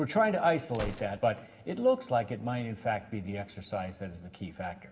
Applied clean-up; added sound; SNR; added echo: none; Gunshot, gunfire; 16 dB; reverberation time 1.5 s.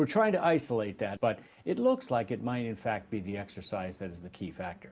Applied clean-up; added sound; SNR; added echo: none; none; none; none.